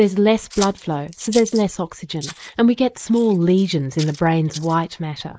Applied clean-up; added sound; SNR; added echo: neural mask model Resemble Enhance denoiser.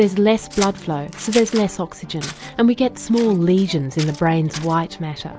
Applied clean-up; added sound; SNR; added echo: none; Scissors; 17 dB; none.